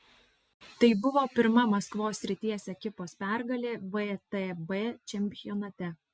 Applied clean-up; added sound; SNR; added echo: none; none; none; none.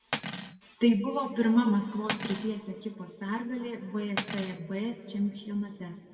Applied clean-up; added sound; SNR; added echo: none; Cutlery, silverware; 10 dB; reverberation time 2.3 s.